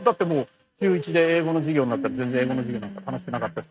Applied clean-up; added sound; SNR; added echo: neural mask model RNNoise.